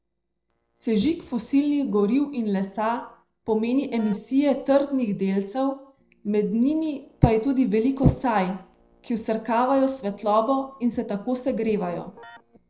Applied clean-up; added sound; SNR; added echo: neural separator model SepFormer DNS4.